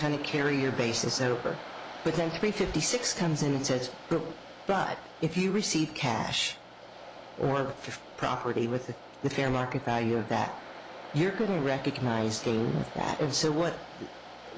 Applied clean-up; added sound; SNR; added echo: none; Waves, surf; 14 dB; none.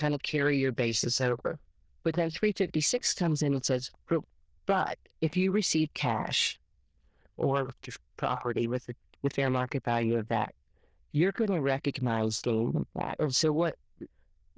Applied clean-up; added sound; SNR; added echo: neural diffusion model UNIVERSE++.